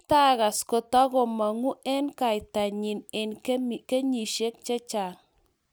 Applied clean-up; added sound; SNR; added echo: none; none; none; none.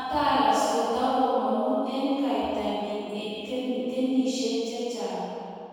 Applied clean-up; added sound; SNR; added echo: none; none; none; reverberation time 2.1 s.